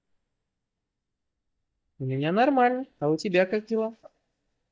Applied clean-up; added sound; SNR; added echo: neural mask model DeepFilterNet 3.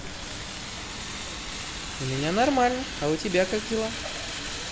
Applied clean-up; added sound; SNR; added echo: none; Chirp, tweet + Fire; 6 dB; none.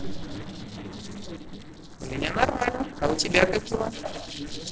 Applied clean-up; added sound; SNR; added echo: neural separator model SepFormer DNS4.